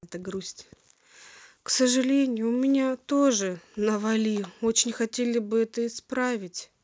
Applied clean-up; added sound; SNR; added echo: neural mask model Resemble Enhance denoiser.